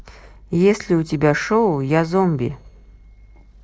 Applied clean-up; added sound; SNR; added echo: neural separator model SepFormer DNS4.